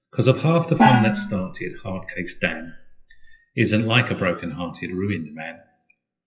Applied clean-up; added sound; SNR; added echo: classical method WPE with log-MMSE.